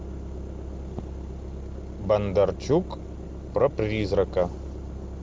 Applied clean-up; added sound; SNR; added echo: none; none; none; none.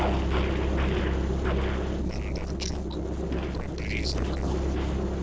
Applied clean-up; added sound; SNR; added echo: neural separator model SepFormer DNS4.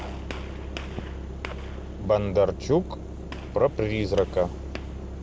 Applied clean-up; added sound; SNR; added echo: none; Gunshot, gunfire; 17 dB; none.